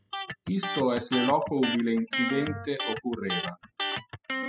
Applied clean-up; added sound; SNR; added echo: classical method spectral subtraction.